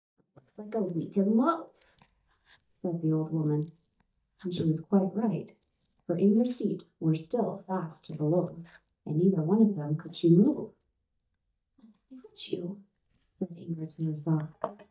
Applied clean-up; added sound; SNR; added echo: neural mask model DeepFilterNet 3.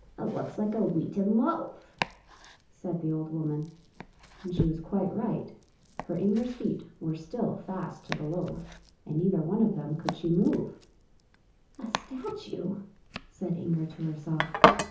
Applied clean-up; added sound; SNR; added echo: none; Domestic sounds, home sounds; 4 dB; reverberation time 0.6 s.